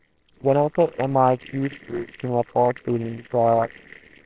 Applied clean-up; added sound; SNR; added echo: neural separator model SepFormer WHAMR!.